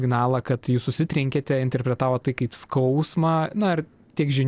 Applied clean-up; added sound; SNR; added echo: neural separator model SepFormer DNS4.